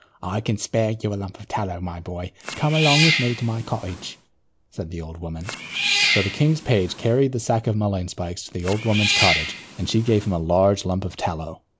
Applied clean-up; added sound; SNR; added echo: none; Cat; 4 dB; none.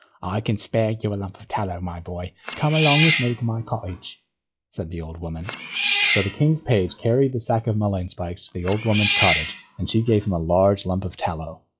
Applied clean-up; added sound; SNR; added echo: classical method log-MMSE.